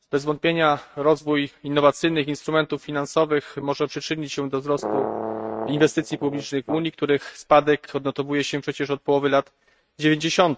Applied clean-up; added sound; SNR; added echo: neural mask model RNNoise.